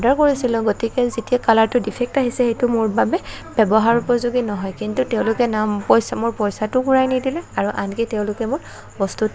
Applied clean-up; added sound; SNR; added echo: none; Bowed string instrument; 19 dB; none.